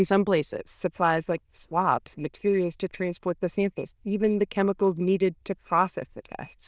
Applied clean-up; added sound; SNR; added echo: neural diffusion model UNIVERSE++.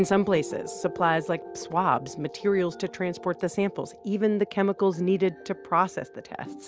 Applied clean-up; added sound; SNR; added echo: none; none; none; none.